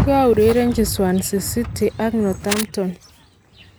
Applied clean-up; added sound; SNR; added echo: none; Car; 10 dB; none.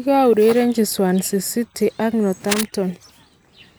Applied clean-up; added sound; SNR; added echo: none; none; none; none.